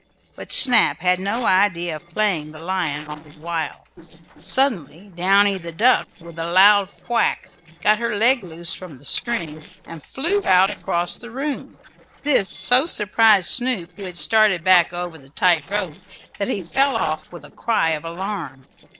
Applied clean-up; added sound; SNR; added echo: neural separator model SepFormer DNS4.